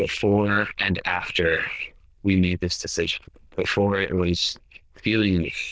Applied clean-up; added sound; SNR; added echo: neural diffusion model UNIVERSE++.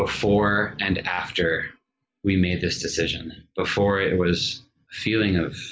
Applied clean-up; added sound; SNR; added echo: none; none; none; none.